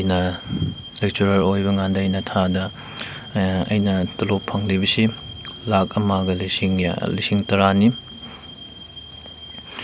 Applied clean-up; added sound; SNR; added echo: none; none; none; none.